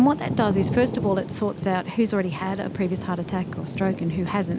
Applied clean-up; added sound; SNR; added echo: none; Thunder / Rain; 7 dB; none.